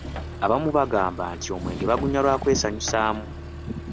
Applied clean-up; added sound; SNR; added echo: none; Accelerating, revving, vroom; 10 dB; none.